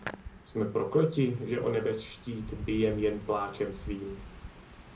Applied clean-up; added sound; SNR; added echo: none; Hands; 13 dB; reverberation time 0.4 s.